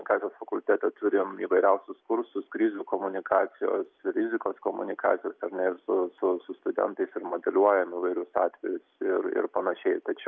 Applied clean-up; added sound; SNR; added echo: none; none; none; none.